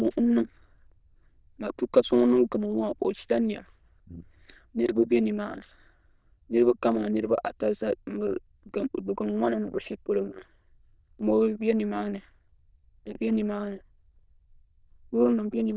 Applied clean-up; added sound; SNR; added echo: neural diffusion model UNIVERSE++.